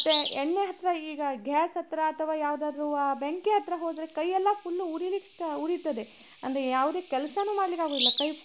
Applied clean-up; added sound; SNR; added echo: none; Bird vocalization, bird call, bird song; 4 dB; none.